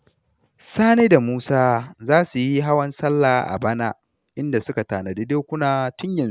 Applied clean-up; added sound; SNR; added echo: none; none; none; none.